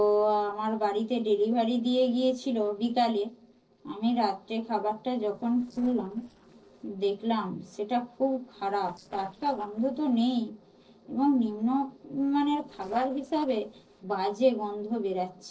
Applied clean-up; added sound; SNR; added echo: neural separator model SepFormer DNS4.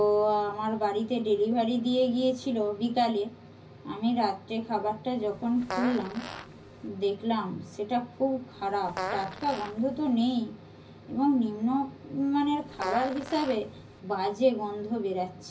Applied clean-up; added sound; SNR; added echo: none; Fart; 10 dB; reverberation time 0.4 s.